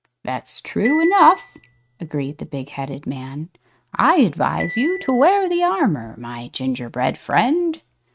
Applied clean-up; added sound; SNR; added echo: neural mask model RNNoise.